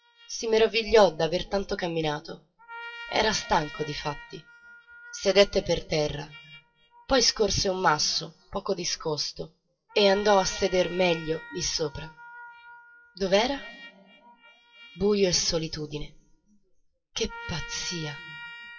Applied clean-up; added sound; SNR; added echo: classical method WPE with log-MMSE.